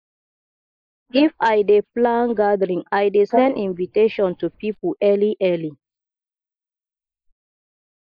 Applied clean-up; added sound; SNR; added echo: neural mask model Resemble Enhance denoiser.